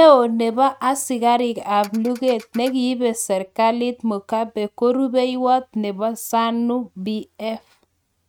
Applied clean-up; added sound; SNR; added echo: neural mask model RNNoise.